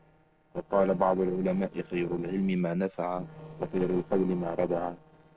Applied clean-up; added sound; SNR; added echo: neural separator model SepFormer DNS4.